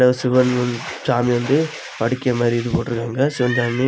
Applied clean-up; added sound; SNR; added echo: none; none; none; none.